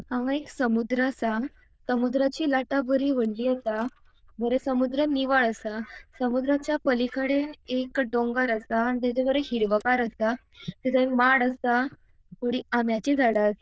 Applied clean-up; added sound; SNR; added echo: neural diffusion model UNIVERSE++.